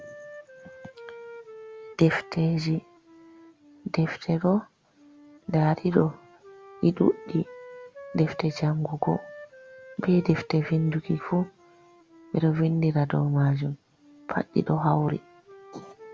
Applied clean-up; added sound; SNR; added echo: none; Wind instrument, woodwind instrument; 20 dB; none.